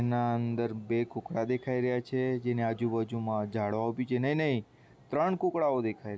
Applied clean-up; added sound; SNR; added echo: none; none; none; none.